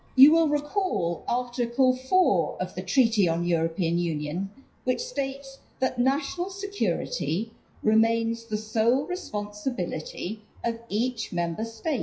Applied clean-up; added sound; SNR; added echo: classical method WPE with log-MMSE.